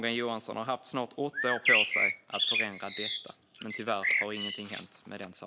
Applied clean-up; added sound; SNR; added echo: none; Bird; -5 dB; none.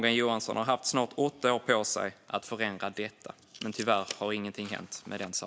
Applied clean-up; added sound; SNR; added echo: none; none; none; none.